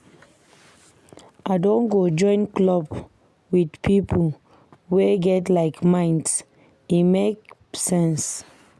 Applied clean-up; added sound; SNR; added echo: none; none; none; none.